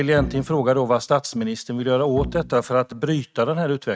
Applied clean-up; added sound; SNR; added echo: neural mask model RNNoise.